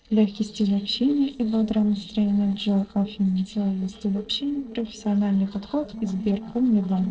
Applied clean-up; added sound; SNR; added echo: neural separator model SepFormer DNS4.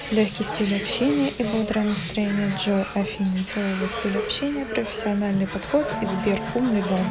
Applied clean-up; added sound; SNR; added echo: none; none; none; none.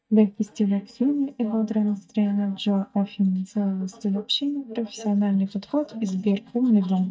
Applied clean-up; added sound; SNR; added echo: neural mask model DeepFilterNet 3.